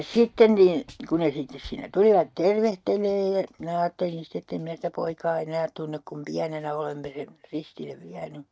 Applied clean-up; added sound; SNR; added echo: neural mask model DeepFilterNet 3.